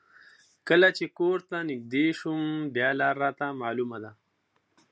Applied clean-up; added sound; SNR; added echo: none; none; none; none.